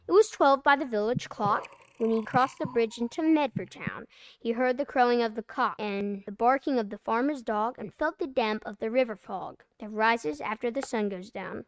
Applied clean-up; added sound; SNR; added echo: neural mask model RNNoise.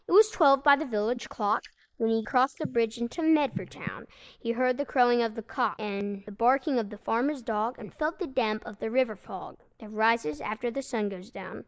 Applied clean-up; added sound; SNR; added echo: neural mask model Resemble Enhance denoiser.